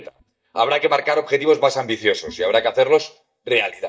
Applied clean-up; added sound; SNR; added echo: neural mask model DeepFilterNet 3.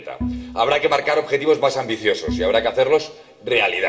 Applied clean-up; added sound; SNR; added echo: none; Bowed string instrument; 12 dB; reverberation time 1.6 s.